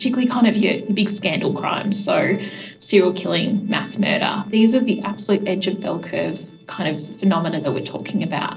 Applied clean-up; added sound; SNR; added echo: neural separator model SepFormer DNS4.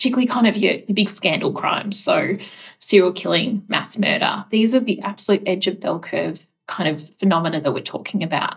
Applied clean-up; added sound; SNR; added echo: neural mask model DeepFilterNet 3.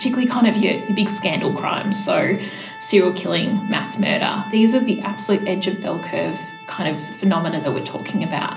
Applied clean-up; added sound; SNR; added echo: none; Organ; 15 dB; reverberation time 0.5 s.